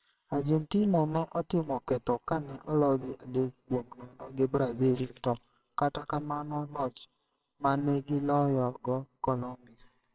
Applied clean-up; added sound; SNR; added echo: neural separator model SepFormer WHAMR!.